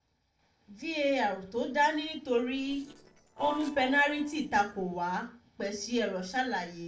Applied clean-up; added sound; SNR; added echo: neural separator model SepFormer DNS4.